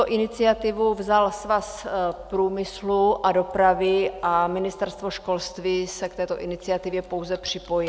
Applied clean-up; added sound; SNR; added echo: none; none; none; none.